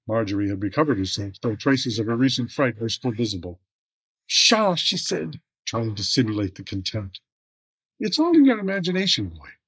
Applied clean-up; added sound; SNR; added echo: neural mask model Resemble Enhance denoiser.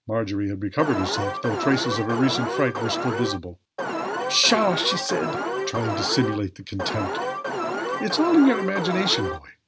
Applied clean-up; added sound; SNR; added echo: none; Alarm; 3 dB; none.